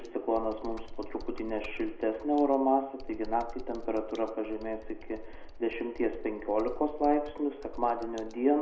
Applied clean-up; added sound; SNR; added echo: none; Computer keyboard; 11 dB; reverberation time 0.4 s.